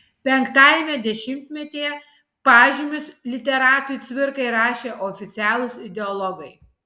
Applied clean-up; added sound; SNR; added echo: none; none; none; none.